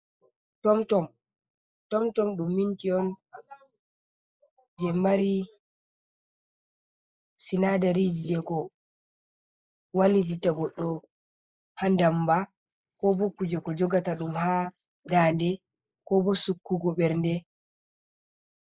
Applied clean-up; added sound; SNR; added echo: neural mask model Resemble Enhance denoiser.